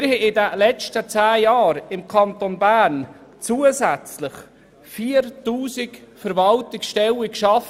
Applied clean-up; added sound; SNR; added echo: none; none; none; none.